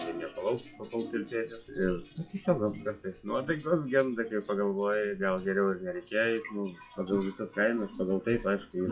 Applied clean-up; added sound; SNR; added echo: classical method WPE with log-MMSE.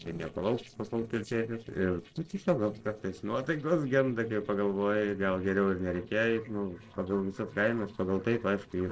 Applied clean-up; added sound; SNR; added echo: neural separator model SepFormer DNS4.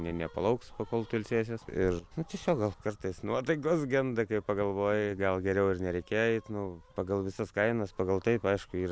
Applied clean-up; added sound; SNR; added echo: none; none; none; none.